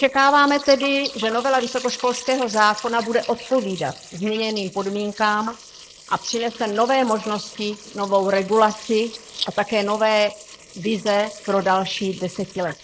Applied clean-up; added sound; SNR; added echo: neural mask model Resemble Enhance denoiser.